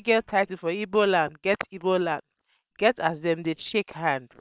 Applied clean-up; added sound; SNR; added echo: neural separator model SepFormer WHAM!.